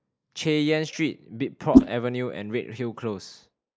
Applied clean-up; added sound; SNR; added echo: neural mask model Resemble Enhance denoiser.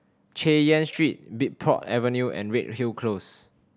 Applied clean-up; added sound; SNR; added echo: none; none; none; none.